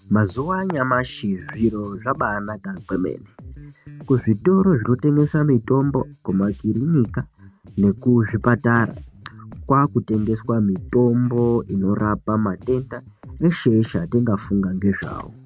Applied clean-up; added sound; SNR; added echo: neural mask model RNNoise.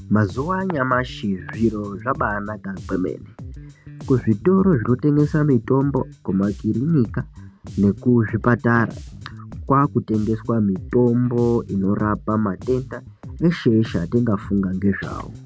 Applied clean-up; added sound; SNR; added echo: none; Bass guitar; 16 dB; none.